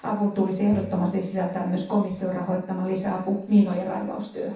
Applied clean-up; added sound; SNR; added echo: none; Tap; 15 dB; reverberation time 0.7 s.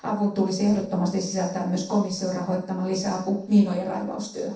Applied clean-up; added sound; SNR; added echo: neural separator model SepFormer DNS4.